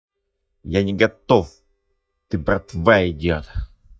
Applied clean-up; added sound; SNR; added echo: neural mask model DeepFilterNet 3.